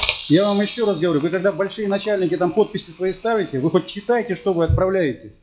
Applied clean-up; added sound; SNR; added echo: classical method log-MMSE.